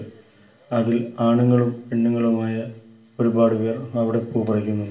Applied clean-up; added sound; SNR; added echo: none; none; none; reverberation time 0.7 s.